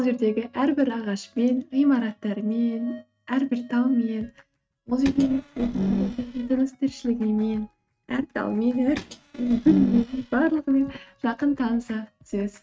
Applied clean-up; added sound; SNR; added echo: neural mask model RNNoise.